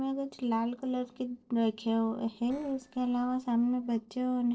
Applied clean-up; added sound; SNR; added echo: neural separator model SepFormer DNS4.